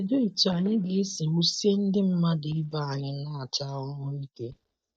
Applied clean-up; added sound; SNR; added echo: neural mask model DeepFilterNet 3.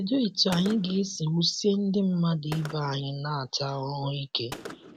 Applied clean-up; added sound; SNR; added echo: none; Gunshot, gunfire; 17 dB; none.